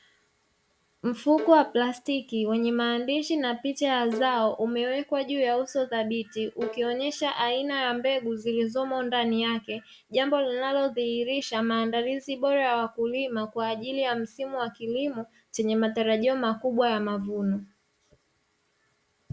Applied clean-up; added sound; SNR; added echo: none; Bowed string instrument; 14 dB; none.